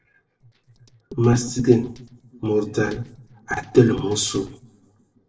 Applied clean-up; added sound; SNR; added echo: neural separator model SepFormer DNS4.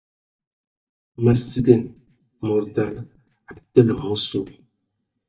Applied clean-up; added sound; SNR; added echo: neural mask model DeepFilterNet 3.